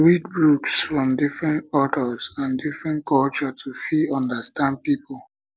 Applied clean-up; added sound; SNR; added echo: neural separator model SepFormer DNS4.